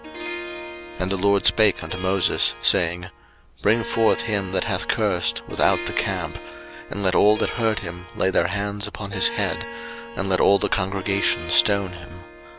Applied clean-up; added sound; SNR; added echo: none; Harp; 12 dB; none.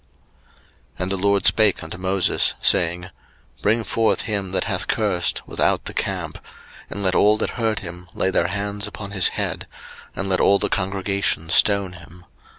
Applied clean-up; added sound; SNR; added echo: none; none; none; none.